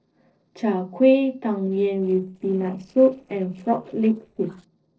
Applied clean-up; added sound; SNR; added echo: neural separator model SepFormer DNS4.